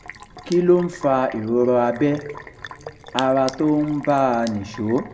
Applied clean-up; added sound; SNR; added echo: none; Sink (filling or washing); 18 dB; reverberation time 1.0 s.